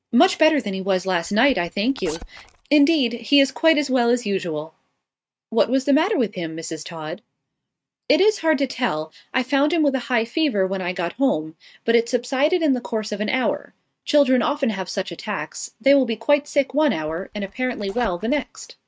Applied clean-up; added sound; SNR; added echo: neural mask model RNNoise.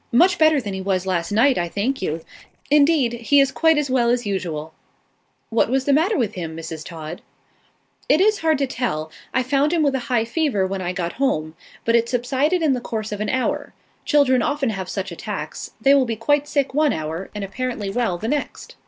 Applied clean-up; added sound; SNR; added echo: neural separator model SepFormer DNS4.